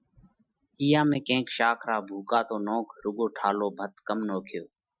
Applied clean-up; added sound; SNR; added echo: classical method Wiener filter.